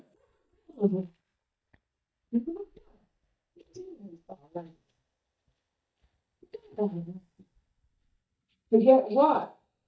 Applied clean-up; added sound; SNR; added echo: neural mask model DeepFilterNet 3.